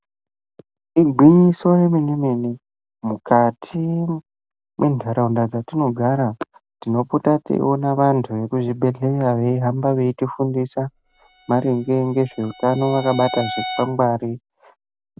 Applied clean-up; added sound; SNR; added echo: none; Bowed string instrument; 13 dB; none.